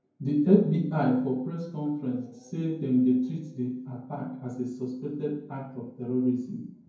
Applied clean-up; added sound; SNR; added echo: none; none; none; reverberation time 0.9 s.